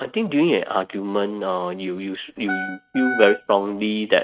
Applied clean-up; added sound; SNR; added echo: neural mask model RNNoise.